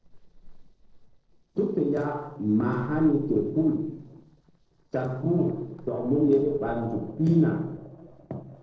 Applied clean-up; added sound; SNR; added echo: neural separator model SepFormer DNS4.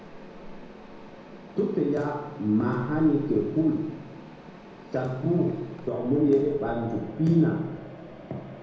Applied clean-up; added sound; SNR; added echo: none; Mechanisms; 16 dB; reverberation time 1.0 s.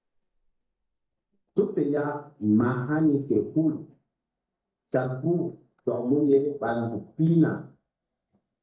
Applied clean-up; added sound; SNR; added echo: neural mask model DeepFilterNet 3.